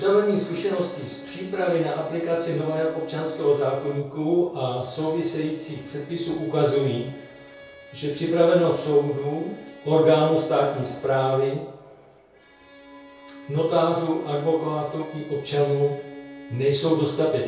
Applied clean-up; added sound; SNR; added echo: none; Bowed string instrument; 19 dB; reverberation time 0.6 s.